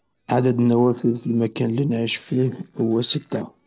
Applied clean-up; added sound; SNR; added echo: neural separator model SepFormer DNS4.